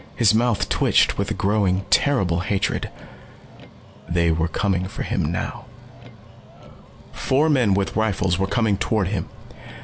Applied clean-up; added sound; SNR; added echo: none; Motor vehicle (road); 19 dB; none.